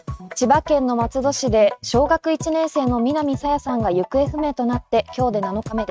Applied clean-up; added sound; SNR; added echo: neural mask model RNNoise.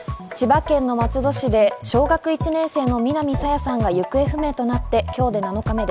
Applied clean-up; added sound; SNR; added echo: none; Whoosh, swoosh, swish; 18 dB; none.